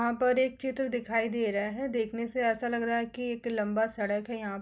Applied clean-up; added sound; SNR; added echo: none; none; none; none.